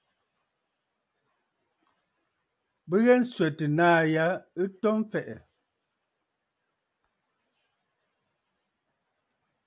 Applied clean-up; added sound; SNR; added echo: none; none; none; none.